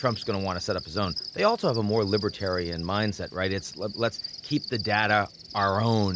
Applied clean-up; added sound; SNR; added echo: none; Cricket; 13 dB; none.